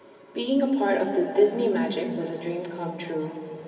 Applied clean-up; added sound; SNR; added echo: none; none; none; reverberation time 2.8 s.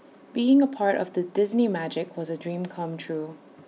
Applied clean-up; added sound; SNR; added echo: none; none; none; none.